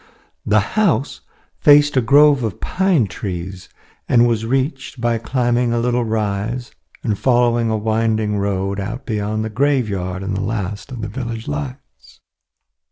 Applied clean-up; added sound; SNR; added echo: none; none; none; none.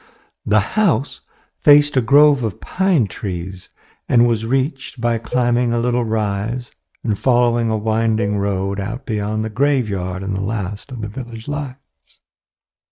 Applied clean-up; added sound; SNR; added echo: neural mask model RNNoise.